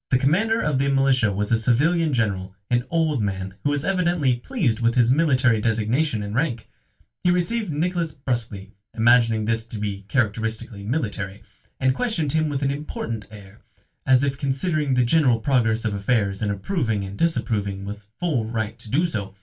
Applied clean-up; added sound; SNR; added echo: none; none; none; reverberation time 0.2 s.